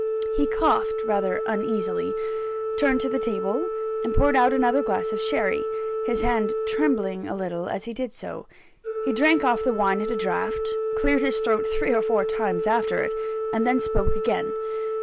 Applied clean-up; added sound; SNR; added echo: none; Organ; 2 dB; none.